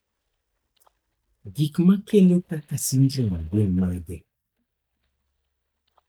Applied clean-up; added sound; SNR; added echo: neural mask model DeepFilterNet 3.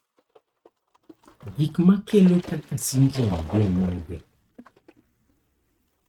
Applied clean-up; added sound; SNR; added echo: neural mask model RNNoise.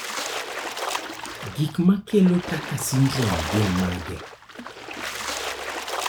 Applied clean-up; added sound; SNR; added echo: none; Splash, splatter; 6 dB; none.